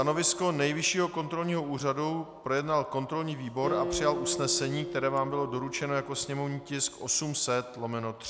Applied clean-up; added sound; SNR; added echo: none; Acoustic guitar; 10 dB; none.